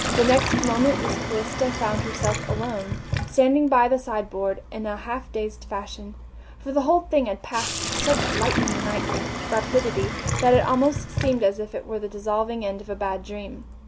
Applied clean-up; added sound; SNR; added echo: none; Sink (filling or washing); 5 dB; none.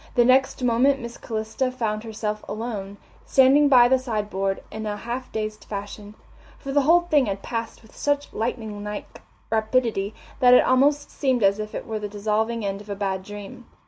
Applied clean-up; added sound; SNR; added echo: none; none; none; none.